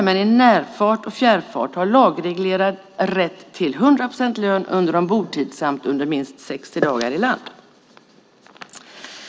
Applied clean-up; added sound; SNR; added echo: none; none; none; none.